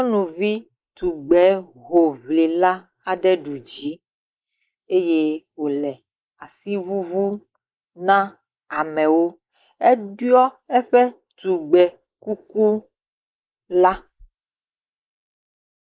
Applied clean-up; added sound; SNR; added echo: neural mask model Resemble Enhance denoiser.